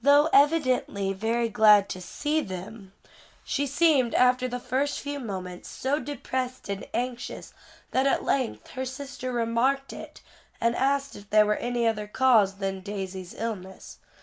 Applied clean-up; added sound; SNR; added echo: none; none; none; none.